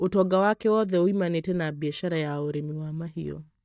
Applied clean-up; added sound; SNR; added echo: neural mask model DeepFilterNet 3.